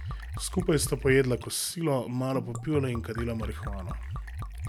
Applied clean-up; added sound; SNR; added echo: none; Liquid; 7 dB; none.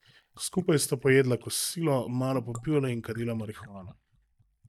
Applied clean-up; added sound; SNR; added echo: neural mask model DeepFilterNet 3.